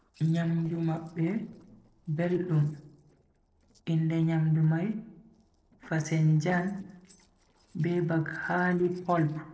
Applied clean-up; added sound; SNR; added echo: neural separator model SepFormer DNS4.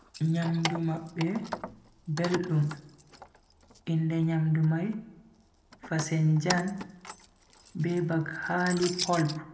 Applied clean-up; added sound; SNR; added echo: none; Keys jangling; 12 dB; reverberation time 0.7 s.